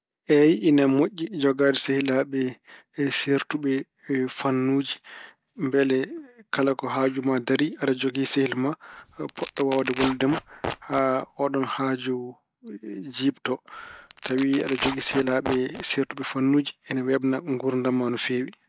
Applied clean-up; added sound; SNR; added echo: none; Tearing; 11 dB; none.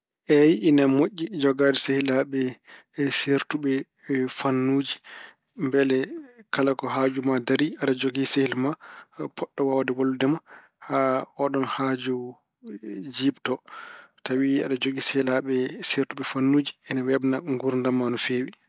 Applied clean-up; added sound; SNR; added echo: none; none; none; none.